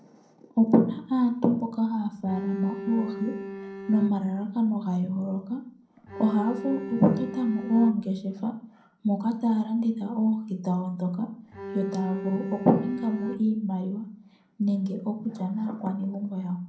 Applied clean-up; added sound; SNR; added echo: none; Bowed string instrument; 10 dB; reverberation time 0.5 s.